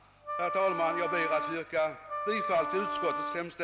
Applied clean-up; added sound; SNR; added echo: none; Wind instrument, woodwind instrument; 3 dB; none.